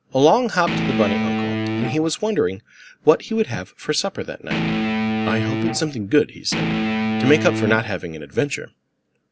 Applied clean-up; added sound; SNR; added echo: none; Guitar; 1 dB; none.